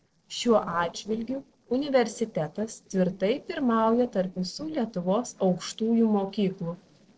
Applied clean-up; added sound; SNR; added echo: neural separator model SepFormer DNS4.